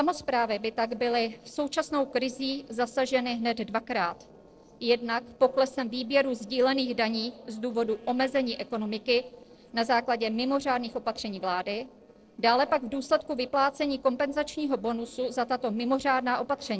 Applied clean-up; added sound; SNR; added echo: neural separator model SepFormer DNS4.